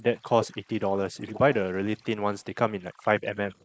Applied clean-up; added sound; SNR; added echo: neural mask model Resemble Enhance denoiser.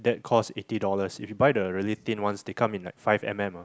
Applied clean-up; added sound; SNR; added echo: none; none; none; none.